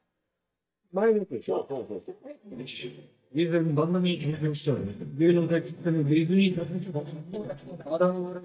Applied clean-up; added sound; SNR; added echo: neural mask model DeepFilterNet 3.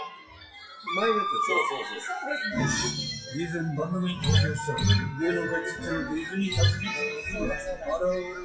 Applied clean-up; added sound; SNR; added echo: classical method WPE with log-MMSE.